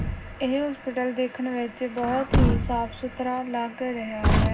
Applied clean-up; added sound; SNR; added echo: none; Truck; -1 dB; reverberation time 0.4 s.